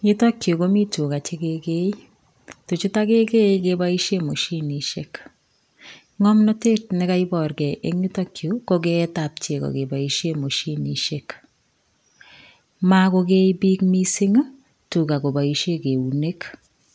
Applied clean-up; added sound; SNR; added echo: none; none; none; none.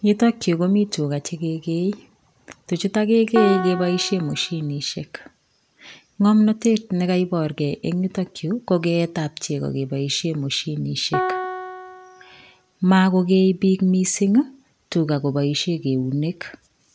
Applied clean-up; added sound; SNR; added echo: none; Piano; 10 dB; none.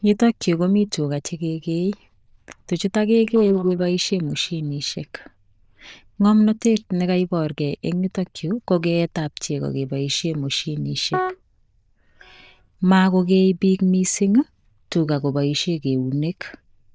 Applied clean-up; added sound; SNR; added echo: neural diffusion model UNIVERSE++.